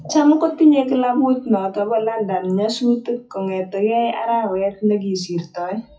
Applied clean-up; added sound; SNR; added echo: classical method WPE with log-MMSE.